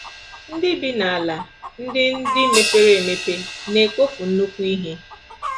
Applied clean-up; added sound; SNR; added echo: none; Crash cymbal + Chicken, rooster; 6 dB; none.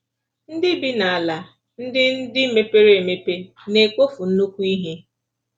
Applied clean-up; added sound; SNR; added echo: none; none; none; none.